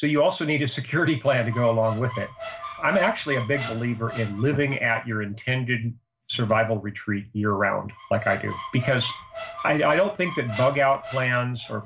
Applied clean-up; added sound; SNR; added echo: none; Squeak; 15 dB; none.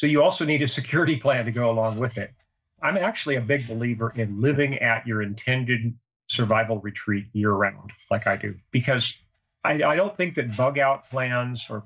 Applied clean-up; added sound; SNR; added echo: neural mask model DeepFilterNet 3.